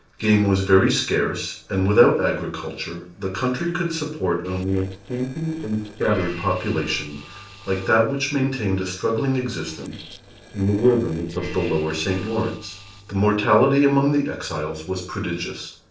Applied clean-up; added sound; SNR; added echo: neural separator model SepFormer DNS4.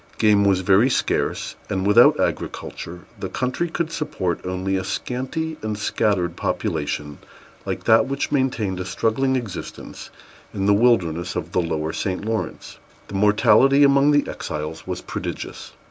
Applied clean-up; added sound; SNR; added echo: none; none; none; none.